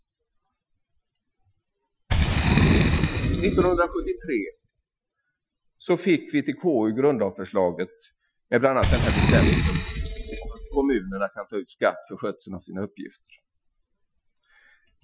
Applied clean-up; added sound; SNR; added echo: classical method Wiener filter.